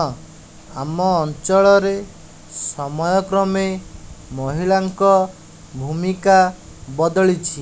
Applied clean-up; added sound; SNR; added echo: none; none; none; none.